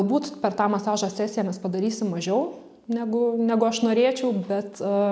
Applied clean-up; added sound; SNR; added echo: none; none; none; none.